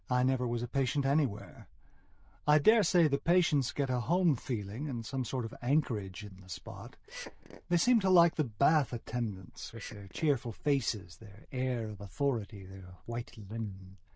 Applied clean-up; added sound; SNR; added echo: neural diffusion model UNIVERSE++.